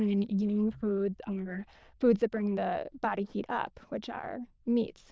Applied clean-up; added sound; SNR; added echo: neural diffusion model UNIVERSE++.